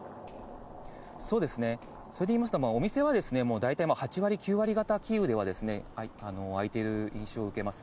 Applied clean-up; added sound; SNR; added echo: none; Hammer; 18 dB; none.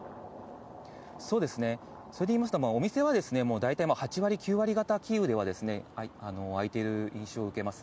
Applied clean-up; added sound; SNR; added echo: none; none; none; none.